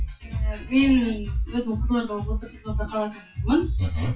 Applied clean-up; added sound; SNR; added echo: classical method WPE with log-MMSE.